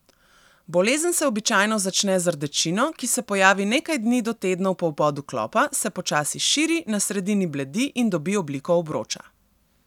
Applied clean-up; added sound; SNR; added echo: none; none; none; none.